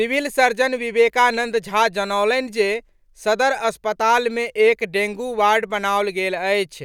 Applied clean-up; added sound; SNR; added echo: none; none; none; none.